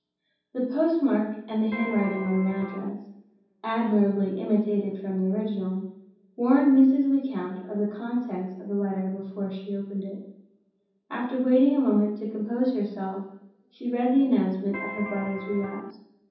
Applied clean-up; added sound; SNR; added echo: none; Electric guitar; 11 dB; reverberation time 0.9 s.